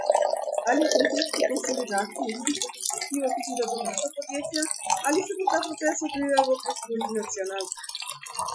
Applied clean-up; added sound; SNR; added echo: classical method Wiener filter.